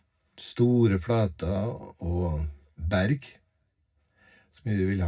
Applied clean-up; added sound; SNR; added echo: none; none; none; reverberation time 0.4 s.